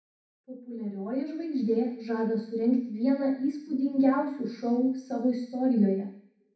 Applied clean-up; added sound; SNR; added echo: none; none; none; reverberation time 0.6 s.